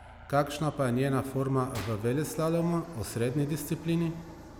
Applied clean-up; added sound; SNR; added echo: none; Aircraft + Gunshot, gunfire; 19 dB; none.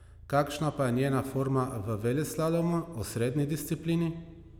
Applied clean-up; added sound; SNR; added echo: none; none; none; none.